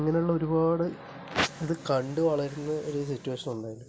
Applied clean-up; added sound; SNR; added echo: none; none; none; none.